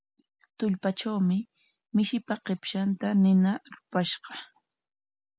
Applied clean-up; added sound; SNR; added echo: none; none; none; none.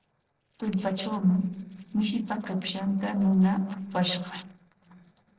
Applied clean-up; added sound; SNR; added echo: neural separator model SepFormer DNS4.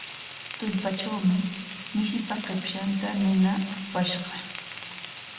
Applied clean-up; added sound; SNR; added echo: none; Frying (food); 12 dB; reverberation time 1.6 s.